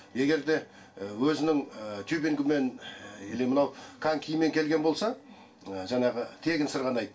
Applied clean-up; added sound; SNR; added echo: none; none; none; reverberation time 0.2 s.